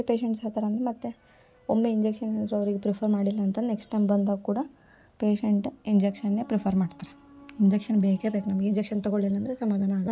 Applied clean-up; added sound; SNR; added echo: none; none; none; none.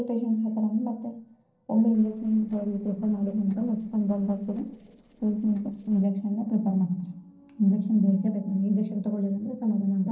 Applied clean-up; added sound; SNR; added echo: neural separator model SepFormer DNS4.